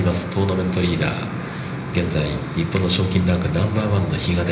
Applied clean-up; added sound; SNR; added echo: none; none; none; reverberation time 1.0 s.